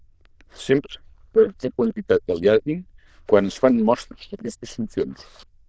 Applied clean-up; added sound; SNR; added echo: neural diffusion model UNIVERSE++.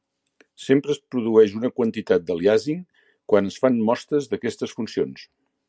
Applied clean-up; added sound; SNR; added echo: none; none; none; none.